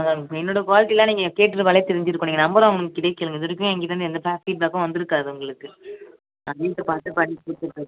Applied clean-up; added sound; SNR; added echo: none; none; none; none.